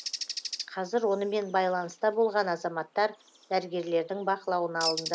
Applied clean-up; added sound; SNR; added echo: none; Bird; 11 dB; none.